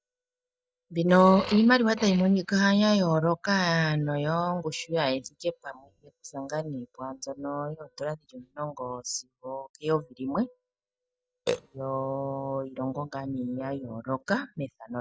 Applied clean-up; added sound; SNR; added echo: neural mask model DeepFilterNet 3.